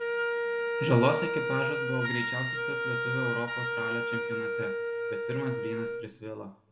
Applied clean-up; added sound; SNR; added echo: none; Wind instrument, woodwind instrument; -1 dB; reverberation time 1.9 s.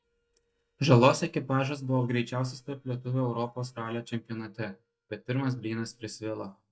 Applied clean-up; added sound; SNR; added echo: neural mask model DeepFilterNet 3.